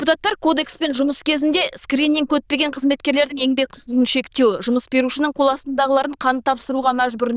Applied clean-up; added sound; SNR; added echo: neural diffusion model UNIVERSE++.